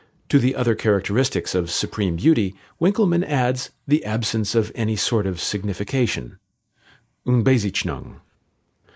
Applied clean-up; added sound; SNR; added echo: neural mask model Resemble Enhance denoiser.